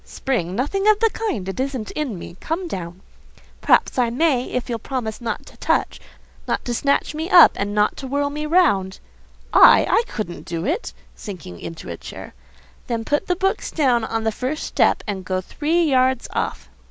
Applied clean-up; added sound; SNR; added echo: none; none; none; none.